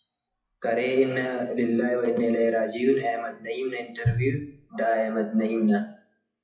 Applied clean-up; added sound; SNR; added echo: classical method WPE with log-MMSE.